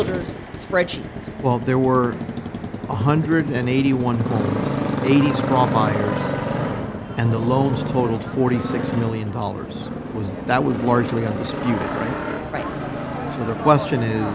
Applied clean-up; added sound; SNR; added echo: none; Motorcycle; 4 dB; none.